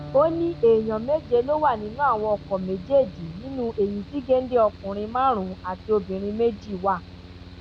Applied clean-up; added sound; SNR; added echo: none; Mechanical fan + Electric guitar; 16 dB; none.